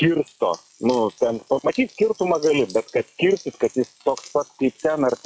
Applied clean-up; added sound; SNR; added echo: classical method log-MMSE.